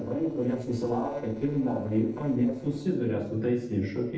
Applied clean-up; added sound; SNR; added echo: neural separator model SepFormer DNS4.